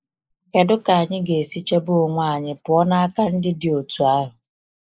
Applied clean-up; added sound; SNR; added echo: neural mask model Resemble Enhance denoiser.